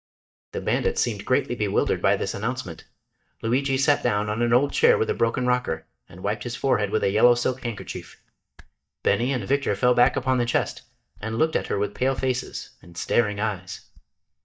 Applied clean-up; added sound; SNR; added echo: neural mask model DeepFilterNet 3.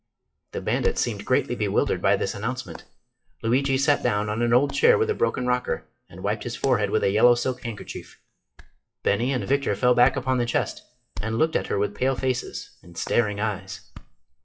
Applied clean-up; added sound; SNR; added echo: classical method WPE with log-MMSE.